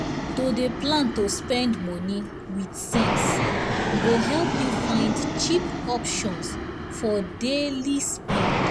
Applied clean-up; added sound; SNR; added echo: none; Fixed-wing aircraft, airplane; 1 dB; none.